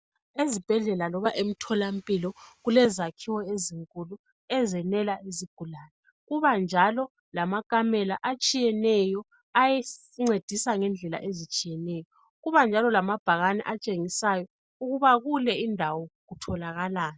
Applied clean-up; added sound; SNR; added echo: none; none; none; none.